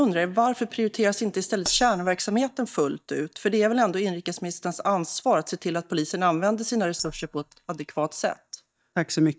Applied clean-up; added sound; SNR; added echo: neural mask model DeepFilterNet 3.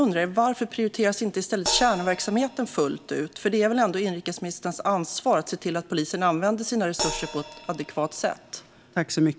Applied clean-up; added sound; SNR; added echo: none; Crash cymbal; 14 dB; none.